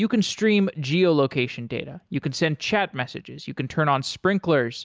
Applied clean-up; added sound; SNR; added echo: none; none; none; none.